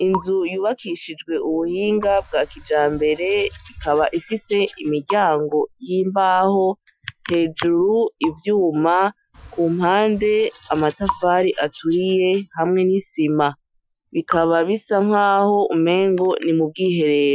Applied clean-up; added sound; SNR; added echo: classical method Wiener filter.